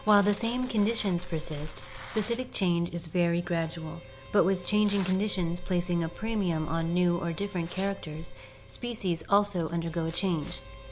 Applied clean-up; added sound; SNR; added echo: none; Tearing + Harmonica; 18 dB; none.